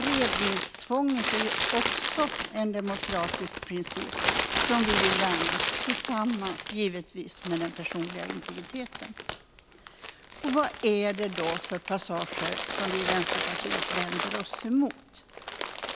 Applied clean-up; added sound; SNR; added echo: none; Crumpling, crinkling; -1 dB; none.